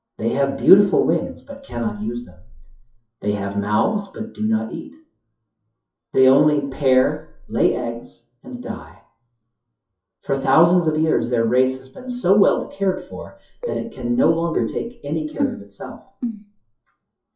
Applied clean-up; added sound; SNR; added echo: classical method WPE with log-MMSE.